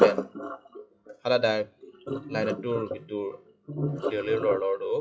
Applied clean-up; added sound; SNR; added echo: classical method WPE with log-MMSE.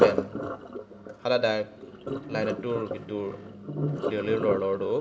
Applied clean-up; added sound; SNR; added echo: none; Sink (filling or washing); 2 dB; reverberation time 0.3 s.